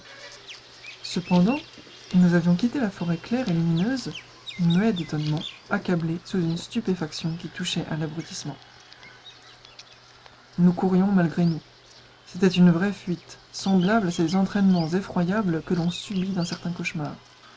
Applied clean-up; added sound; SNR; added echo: none; Bird vocalization, bird call, bird song; 20 dB; none.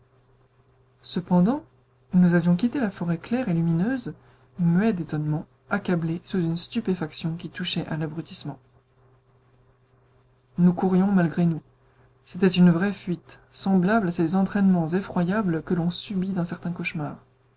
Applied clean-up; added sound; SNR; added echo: none; none; none; none.